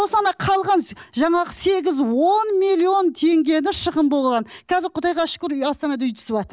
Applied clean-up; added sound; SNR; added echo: none; none; none; none.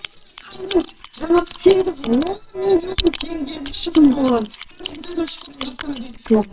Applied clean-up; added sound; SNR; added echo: neural separator model SepFormer WHAMR!.